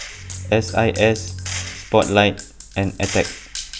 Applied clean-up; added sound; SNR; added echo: none; Gunshot, gunfire + Bowed string instrument; 10 dB; none.